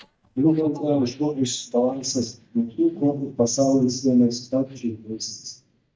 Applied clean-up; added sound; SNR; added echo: neural mask model DeepFilterNet 3.